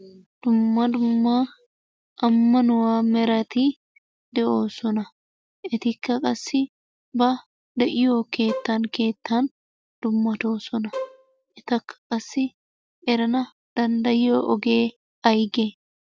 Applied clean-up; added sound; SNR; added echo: none; Bowed string instrument; 13 dB; none.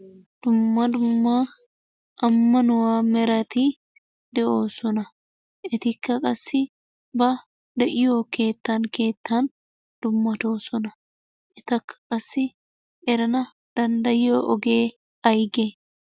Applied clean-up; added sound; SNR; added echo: none; none; none; none.